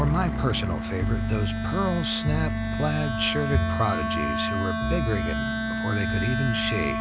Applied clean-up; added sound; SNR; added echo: none; Wind instrument, woodwind instrument; 3 dB; none.